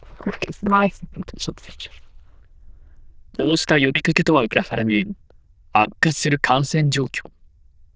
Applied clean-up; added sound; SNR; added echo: neural diffusion model UNIVERSE++.